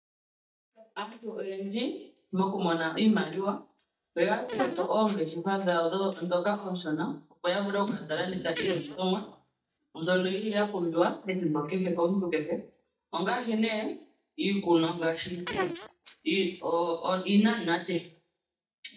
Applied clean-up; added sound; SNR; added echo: neural mask model DeepFilterNet 3.